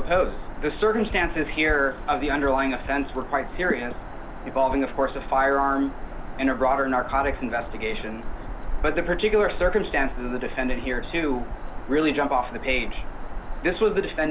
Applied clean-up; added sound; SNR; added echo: none; Bird vocalization, bird call, bird song; 6 dB; none.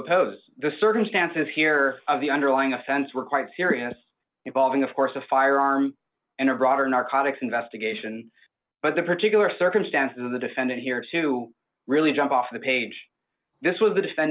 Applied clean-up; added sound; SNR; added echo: none; none; none; none.